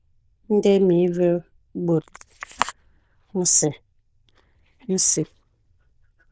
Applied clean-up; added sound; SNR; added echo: neural diffusion model UNIVERSE++.